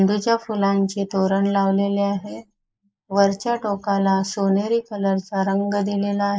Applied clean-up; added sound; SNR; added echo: neural mask model Resemble Enhance denoiser.